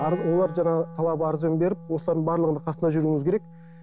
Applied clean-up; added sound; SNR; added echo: none; Wind instrument, woodwind instrument; 15 dB; none.